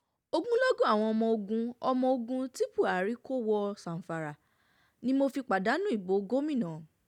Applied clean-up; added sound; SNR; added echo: none; none; none; none.